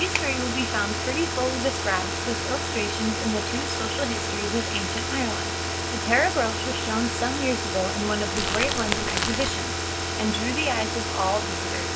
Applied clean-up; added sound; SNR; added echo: none; Crumpling, crinkling / Crackle + Car; -1 dB; none.